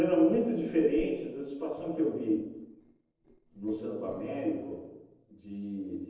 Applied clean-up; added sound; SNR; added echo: neural separator model SepFormer DNS4.